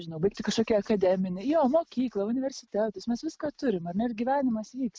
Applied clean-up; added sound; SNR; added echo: none; none; none; none.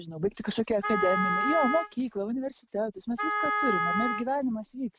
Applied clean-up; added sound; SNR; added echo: none; Wind instrument, woodwind instrument; 1 dB; none.